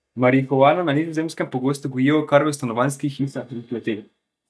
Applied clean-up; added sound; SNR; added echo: neural mask model DeepFilterNet 3.